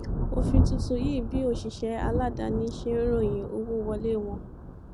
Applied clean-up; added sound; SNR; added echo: none; Thunder; -1 dB; none.